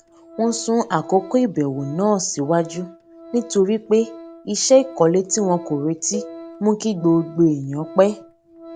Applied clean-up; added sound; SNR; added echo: none; Cowbell + Organ; 18 dB; none.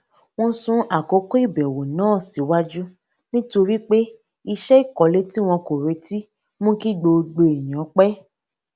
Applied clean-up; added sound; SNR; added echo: none; none; none; none.